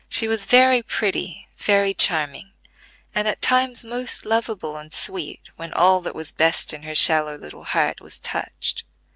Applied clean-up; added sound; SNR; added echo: none; none; none; none.